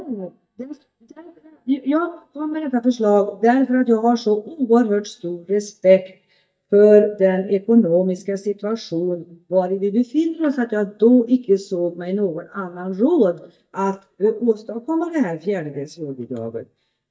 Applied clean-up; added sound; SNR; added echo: neural mask model DeepFilterNet 3.